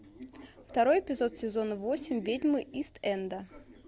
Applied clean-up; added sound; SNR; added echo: none; none; none; none.